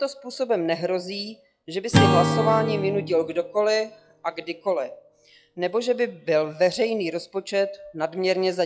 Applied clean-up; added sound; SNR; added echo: classical method log-MMSE.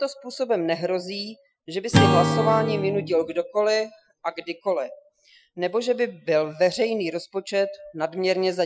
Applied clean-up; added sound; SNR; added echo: classical method Wiener filter.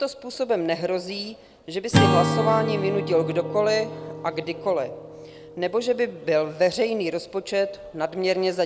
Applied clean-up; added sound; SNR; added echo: none; Acoustic guitar / Strum; 5 dB; none.